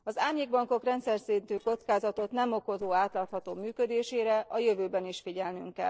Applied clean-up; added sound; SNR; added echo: neural separator model SepFormer DNS4.